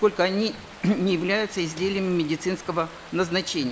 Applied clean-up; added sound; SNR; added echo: none; Stream; 19 dB; none.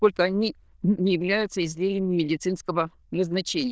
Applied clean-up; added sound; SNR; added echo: neural diffusion model UNIVERSE++.